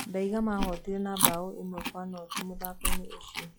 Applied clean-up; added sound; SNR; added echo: classical method log-MMSE.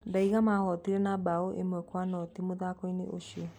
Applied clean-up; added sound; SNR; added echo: none; none; none; none.